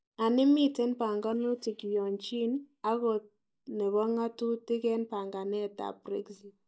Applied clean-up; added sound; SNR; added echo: neural mask model DeepFilterNet 3.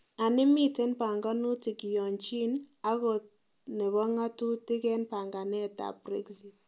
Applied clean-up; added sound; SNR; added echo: none; none; none; none.